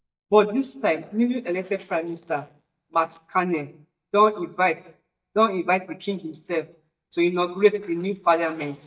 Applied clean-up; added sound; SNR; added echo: neural mask model DeepFilterNet 3.